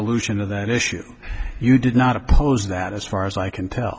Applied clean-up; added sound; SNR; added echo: none; none; none; none.